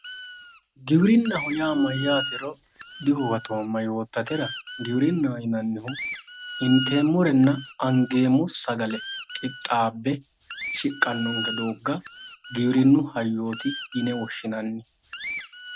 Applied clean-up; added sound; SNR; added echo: none; Squeak; 9 dB; none.